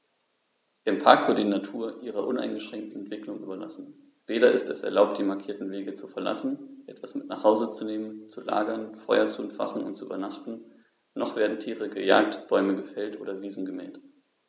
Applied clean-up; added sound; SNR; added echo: none; none; none; none.